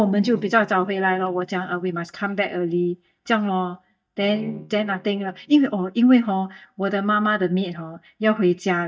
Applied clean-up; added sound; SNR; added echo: neural mask model DeepFilterNet 3.